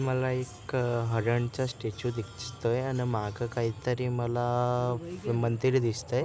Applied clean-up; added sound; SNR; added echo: none; none; none; none.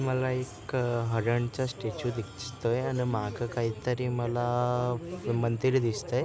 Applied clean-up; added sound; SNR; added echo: none; Subway, metro, underground; 16 dB; none.